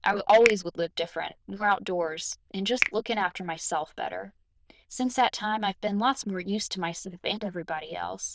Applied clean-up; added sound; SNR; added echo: neural diffusion model UNIVERSE++.